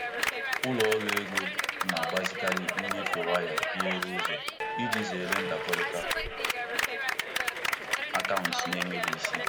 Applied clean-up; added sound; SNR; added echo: none; Clapping; -4 dB; none.